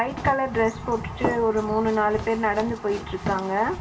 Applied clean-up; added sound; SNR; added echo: none; Run; 11 dB; reverberation time 0.2 s.